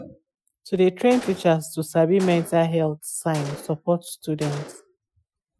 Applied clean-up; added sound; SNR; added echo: classical method Wiener filter.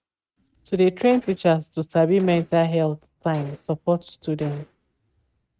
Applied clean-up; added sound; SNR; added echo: neural mask model RNNoise.